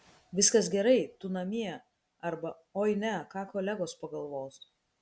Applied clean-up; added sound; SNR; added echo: none; none; none; none.